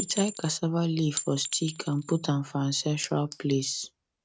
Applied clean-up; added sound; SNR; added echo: neural mask model RNNoise.